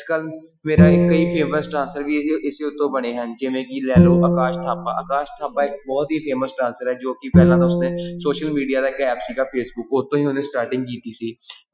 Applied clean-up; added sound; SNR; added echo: classical method Wiener filter.